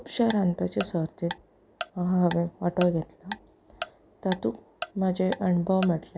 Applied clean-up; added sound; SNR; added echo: none; Tick-tock; 13 dB; none.